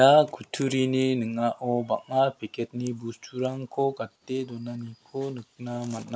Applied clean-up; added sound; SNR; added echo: none; none; none; none.